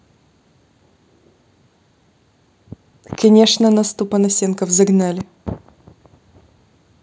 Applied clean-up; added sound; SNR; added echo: none; none; none; none.